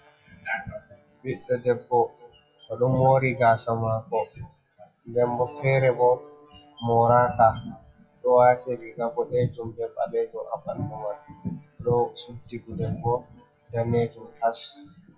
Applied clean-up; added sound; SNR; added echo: classical method WPE with log-MMSE.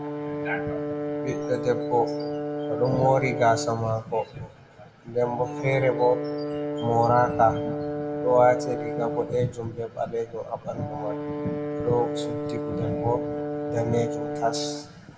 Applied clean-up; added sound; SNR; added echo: none; Brass instrument; 4 dB; reverberation time 1.2 s.